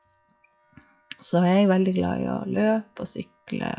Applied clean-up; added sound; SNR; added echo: classical method log-MMSE.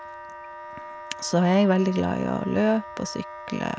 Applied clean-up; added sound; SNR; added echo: none; Wind instrument, woodwind instrument; 14 dB; none.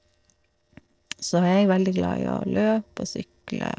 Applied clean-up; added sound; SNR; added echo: neural separator model SepFormer DNS4.